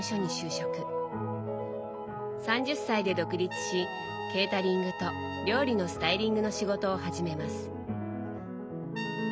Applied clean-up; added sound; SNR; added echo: none; Trumpet; 13 dB; none.